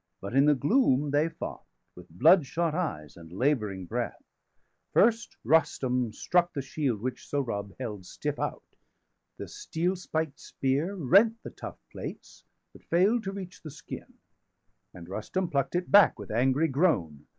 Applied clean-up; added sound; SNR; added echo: neural mask model Resemble Enhance denoiser.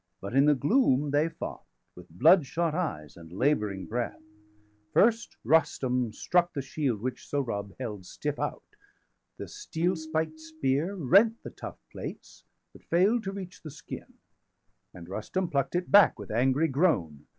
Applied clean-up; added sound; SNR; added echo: none; Tabla; 15 dB; none.